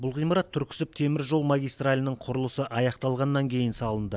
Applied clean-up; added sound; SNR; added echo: none; none; none; none.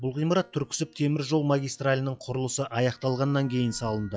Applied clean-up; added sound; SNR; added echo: classical method log-MMSE.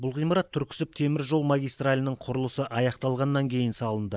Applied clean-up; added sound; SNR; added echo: neural mask model Resemble Enhance denoiser.